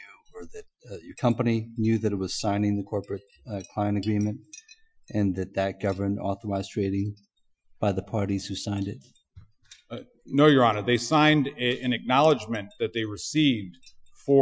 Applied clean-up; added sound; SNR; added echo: classical method Wiener filter.